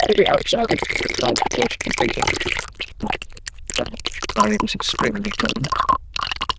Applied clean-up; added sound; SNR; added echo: neural diffusion model UNIVERSE++.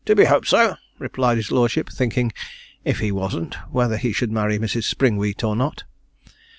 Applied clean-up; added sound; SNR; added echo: none; none; none; none.